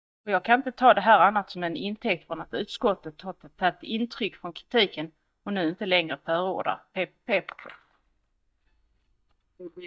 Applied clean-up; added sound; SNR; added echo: neural mask model DeepFilterNet 3.